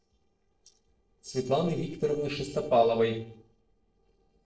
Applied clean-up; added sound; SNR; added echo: neural separator model SepFormer DNS4.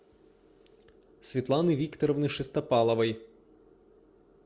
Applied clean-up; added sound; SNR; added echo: none; none; none; none.